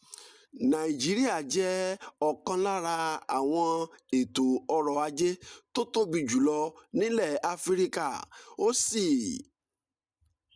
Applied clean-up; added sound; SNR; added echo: none; none; none; none.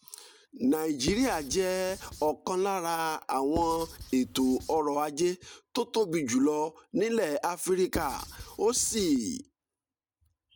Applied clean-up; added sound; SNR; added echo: none; Writing; 12 dB; none.